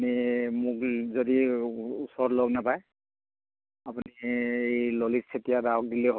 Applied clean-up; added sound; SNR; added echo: none; none; none; none.